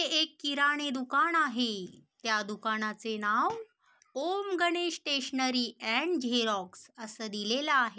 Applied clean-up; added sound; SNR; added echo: none; none; none; none.